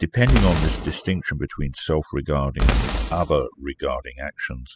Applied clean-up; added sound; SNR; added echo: classical method spectral subtraction.